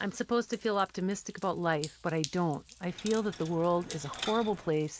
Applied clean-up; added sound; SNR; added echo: none; Drip + Coin (dropping); 15 dB; none.